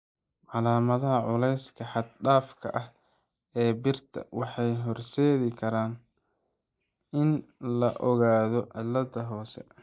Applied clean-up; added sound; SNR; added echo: neural mask model Resemble Enhance denoiser.